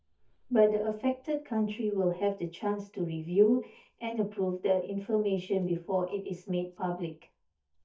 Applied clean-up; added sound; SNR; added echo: neural mask model DeepFilterNet 3.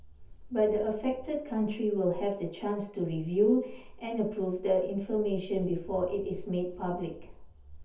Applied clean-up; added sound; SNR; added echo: none; Walk, footsteps; 15 dB; reverberation time 0.5 s.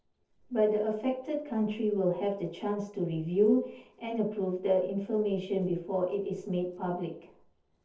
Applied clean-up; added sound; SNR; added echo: neural separator model SepFormer DNS4.